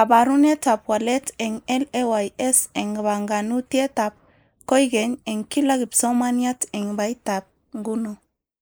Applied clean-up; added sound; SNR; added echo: neural mask model Resemble Enhance denoiser.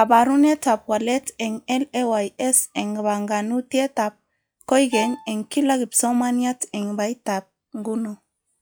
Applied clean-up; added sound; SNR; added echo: classical method log-MMSE.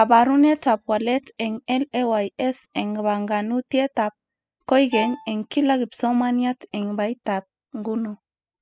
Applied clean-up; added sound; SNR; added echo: classical method spectral subtraction.